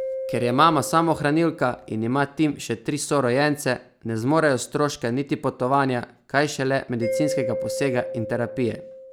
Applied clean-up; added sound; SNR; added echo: none; Mallet percussion; 11 dB; none.